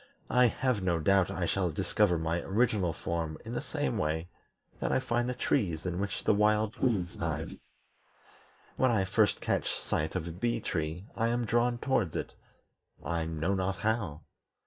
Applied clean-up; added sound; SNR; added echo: neural mask model Resemble Enhance denoiser.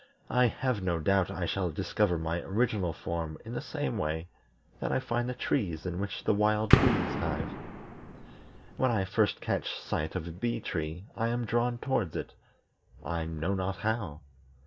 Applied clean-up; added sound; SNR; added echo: none; Gunshot, gunfire; -1 dB; none.